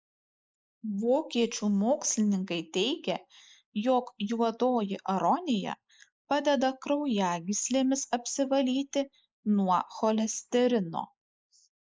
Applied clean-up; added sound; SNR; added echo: neural mask model Resemble Enhance denoiser.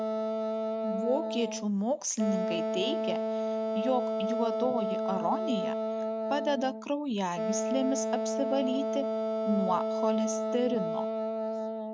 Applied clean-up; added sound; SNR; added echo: neural mask model RNNoise.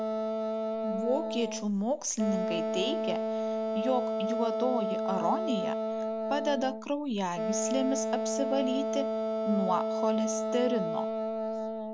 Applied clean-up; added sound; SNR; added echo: none; Wind instrument, woodwind instrument; -1 dB; none.